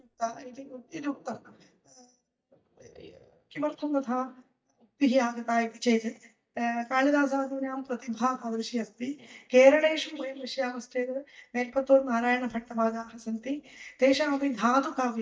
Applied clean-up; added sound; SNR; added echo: neural mask model DeepFilterNet 3.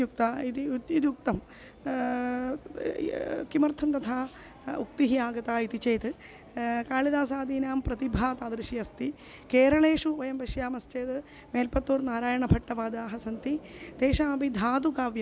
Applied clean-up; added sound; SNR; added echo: none; none; none; none.